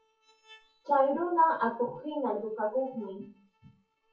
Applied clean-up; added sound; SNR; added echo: classical method WPE with log-MMSE.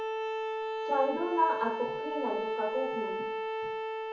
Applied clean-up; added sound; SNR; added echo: none; Bowed string instrument; 1 dB; reverberation time 0.5 s.